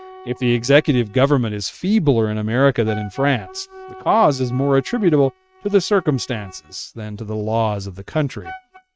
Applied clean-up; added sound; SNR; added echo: neural mask model RNNoise.